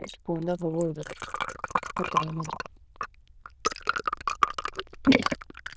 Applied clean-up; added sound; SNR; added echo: neural diffusion model UNIVERSE++.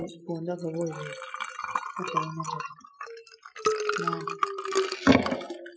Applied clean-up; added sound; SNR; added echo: classical method Wiener filter.